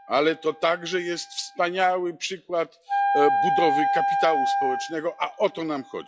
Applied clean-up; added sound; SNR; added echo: classical method log-MMSE.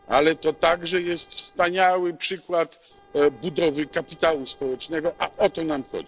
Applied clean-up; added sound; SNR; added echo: neural separator model SepFormer DNS4.